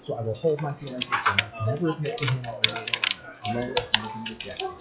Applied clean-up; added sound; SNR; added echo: classical method log-MMSE.